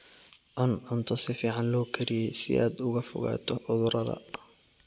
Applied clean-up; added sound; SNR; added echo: none; none; none; none.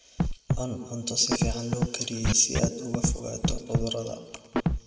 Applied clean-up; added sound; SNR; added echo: none; Scratching (performance technique); -1 dB; reverberation time 1.5 s.